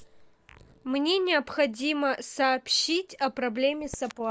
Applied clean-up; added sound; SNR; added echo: none; none; none; none.